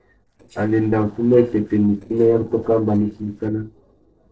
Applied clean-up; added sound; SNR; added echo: neural separator model SepFormer DNS4.